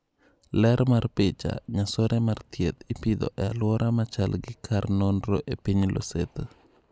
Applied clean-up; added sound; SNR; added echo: none; none; none; none.